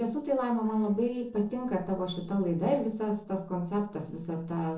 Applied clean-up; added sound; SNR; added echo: neural separator model SepFormer DNS4.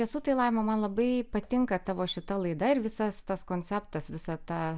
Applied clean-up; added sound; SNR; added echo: none; none; none; none.